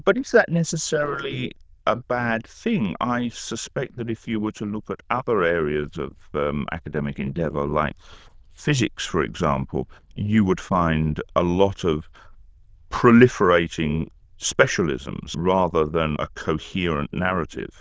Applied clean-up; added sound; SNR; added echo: neural diffusion model UNIVERSE++.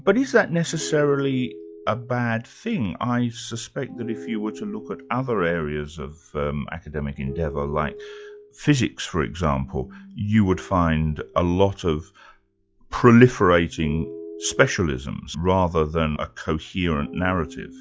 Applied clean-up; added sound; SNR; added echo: classical method log-MMSE.